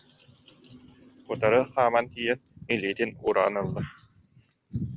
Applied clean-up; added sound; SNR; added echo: none; none; none; none.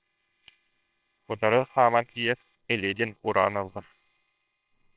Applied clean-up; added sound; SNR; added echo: neural separator model SepFormer WHAMR!.